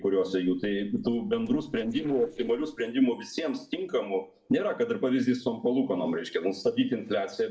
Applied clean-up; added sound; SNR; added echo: neural separator model SepFormer DNS4.